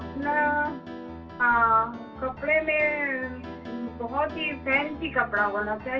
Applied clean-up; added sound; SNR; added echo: none; Piano; 13 dB; reverberation time 0.2 s.